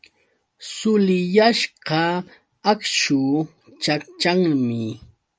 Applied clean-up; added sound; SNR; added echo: none; none; none; none.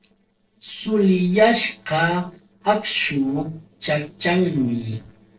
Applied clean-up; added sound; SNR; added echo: neural separator model SepFormer DNS4.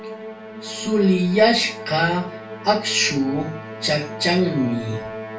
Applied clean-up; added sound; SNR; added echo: none; Musical instrument; 12 dB; reverberation time 0.3 s.